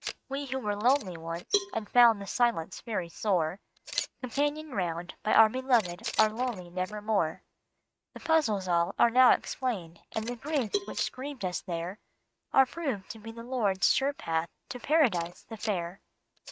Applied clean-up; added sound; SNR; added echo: neural mask model RNNoise.